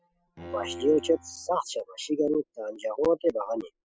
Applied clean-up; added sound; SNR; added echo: classical method spectral subtraction.